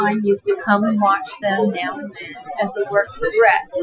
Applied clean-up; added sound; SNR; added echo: classical method Wiener filter.